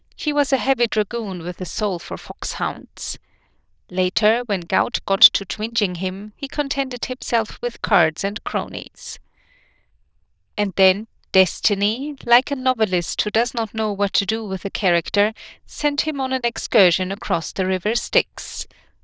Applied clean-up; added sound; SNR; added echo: neural diffusion model UNIVERSE++.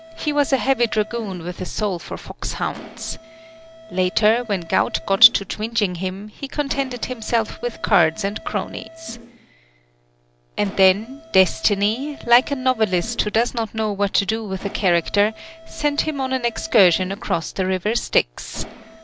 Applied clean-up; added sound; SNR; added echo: none; Mechanisms; 20 dB; none.